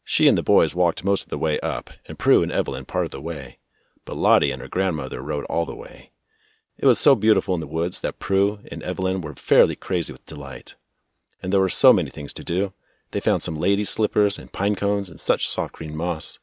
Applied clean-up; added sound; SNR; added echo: none; none; none; none.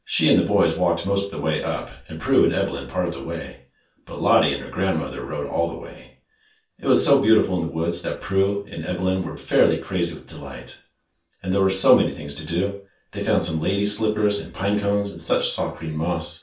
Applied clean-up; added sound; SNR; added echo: none; none; none; reverberation time 0.3 s.